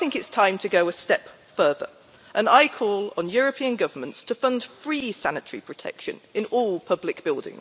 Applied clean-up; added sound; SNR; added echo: none; none; none; none.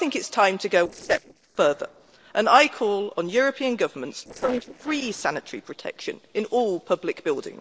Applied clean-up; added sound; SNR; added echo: neural separator model SepFormer DNS4.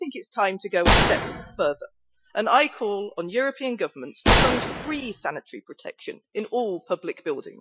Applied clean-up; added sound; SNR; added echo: classical method Wiener filter.